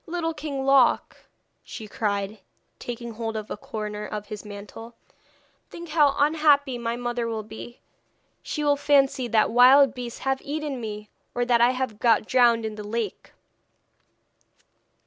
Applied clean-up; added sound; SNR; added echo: none; none; none; none.